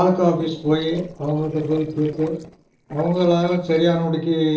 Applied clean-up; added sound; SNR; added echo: neural separator model SepFormer DNS4.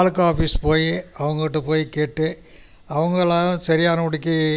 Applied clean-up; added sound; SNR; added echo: none; none; none; none.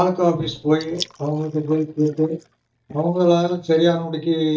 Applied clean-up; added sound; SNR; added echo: neural mask model DeepFilterNet 3.